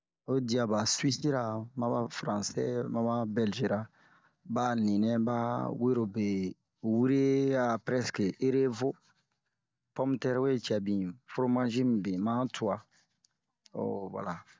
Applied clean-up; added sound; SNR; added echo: none; none; none; none.